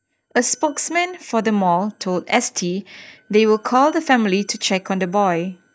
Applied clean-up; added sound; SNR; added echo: neural mask model DeepFilterNet 3.